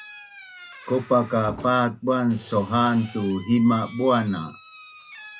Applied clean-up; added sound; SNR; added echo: none; Squeak / Slam; 20 dB; none.